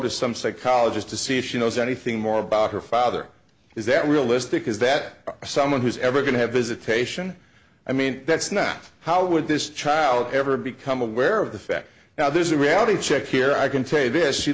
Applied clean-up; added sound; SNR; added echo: none; none; none; none.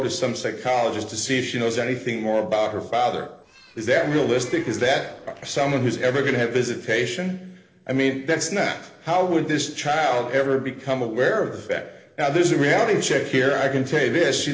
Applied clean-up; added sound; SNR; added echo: neural separator model SepFormer DNS4.